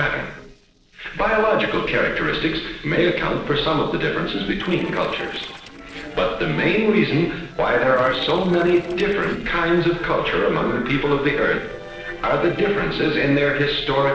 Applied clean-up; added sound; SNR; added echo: neural separator model SepFormer DNS4.